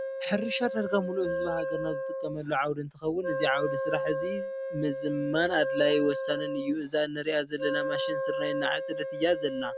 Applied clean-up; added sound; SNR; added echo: none; Wind instrument, woodwind instrument; 3 dB; none.